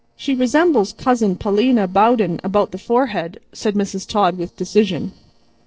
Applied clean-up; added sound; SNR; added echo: neural separator model SepFormer DNS4.